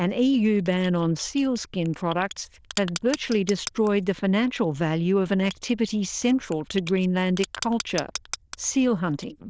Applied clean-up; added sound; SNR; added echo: neural diffusion model UNIVERSE++.